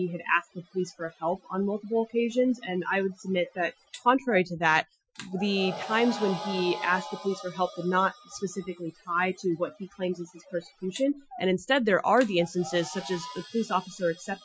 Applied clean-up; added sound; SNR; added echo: classical method Wiener filter.